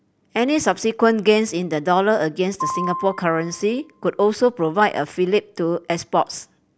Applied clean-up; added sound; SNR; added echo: none; Piano; 10 dB; none.